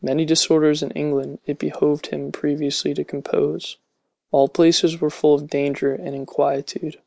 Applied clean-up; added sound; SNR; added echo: none; none; none; none.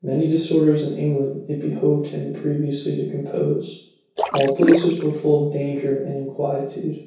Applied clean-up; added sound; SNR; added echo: none; Splash, splatter; 3 dB; reverberation time 0.6 s.